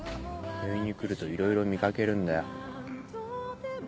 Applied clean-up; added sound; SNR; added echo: none; none; none; none.